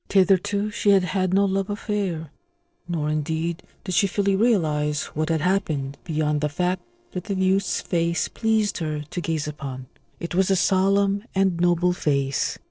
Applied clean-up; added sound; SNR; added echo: neural separator model SepFormer DNS4.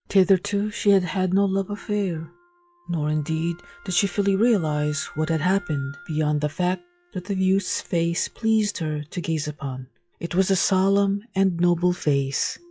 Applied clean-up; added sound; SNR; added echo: classical method log-MMSE.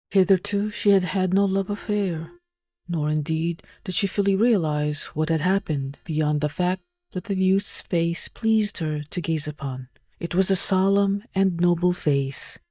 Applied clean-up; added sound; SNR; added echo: neural mask model DeepFilterNet 3.